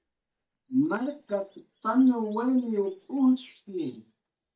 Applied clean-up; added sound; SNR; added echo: neural mask model DeepFilterNet 3.